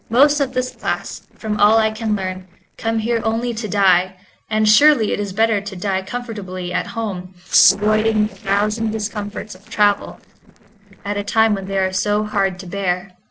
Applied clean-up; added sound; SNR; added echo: neural separator model SepFormer DNS4.